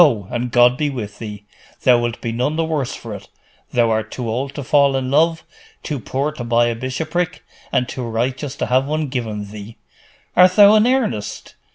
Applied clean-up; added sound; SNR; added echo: none; none; none; none.